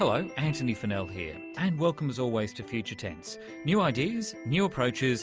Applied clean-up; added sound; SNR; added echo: none; none; none; none.